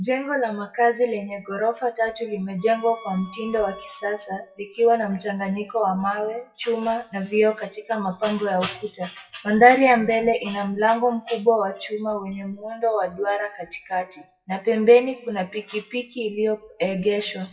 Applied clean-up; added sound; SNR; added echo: classical method WPE with log-MMSE.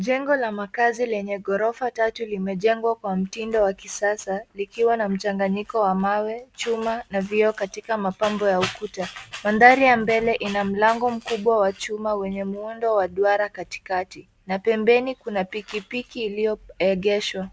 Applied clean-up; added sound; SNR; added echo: none; none; none; none.